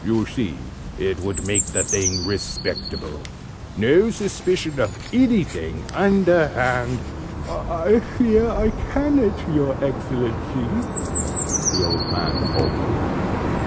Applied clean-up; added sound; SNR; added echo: none; Chirp, tweet; 4 dB; none.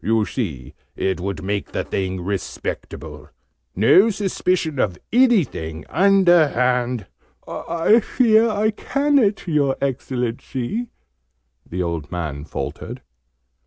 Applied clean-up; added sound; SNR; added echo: none; none; none; none.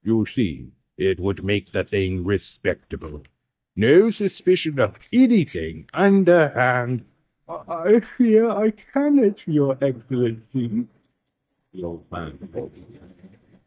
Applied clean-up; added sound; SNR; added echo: neural mask model DeepFilterNet 3.